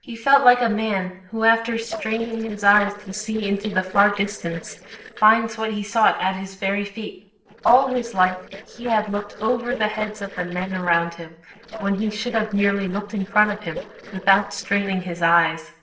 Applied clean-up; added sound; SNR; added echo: neural separator model SepFormer DNS4.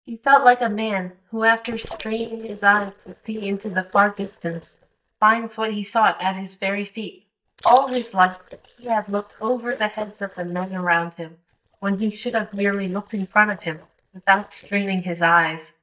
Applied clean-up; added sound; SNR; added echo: neural mask model DeepFilterNet 3.